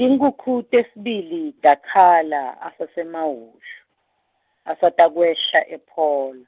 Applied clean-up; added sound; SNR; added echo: none; none; none; none.